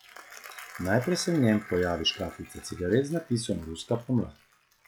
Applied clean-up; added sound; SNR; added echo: classical method log-MMSE.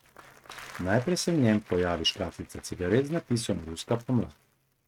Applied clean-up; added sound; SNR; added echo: neural mask model RNNoise.